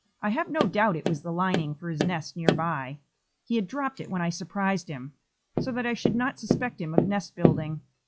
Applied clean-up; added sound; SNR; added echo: classical method log-MMSE.